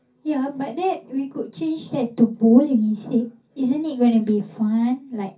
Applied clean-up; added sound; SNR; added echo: none; none; none; reverberation time 0.3 s.